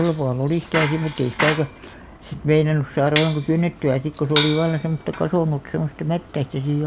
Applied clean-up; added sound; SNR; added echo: none; Bicycle; 8 dB; none.